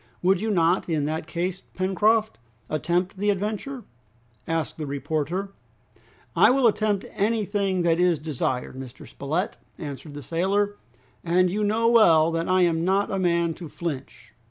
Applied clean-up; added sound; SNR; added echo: none; none; none; none.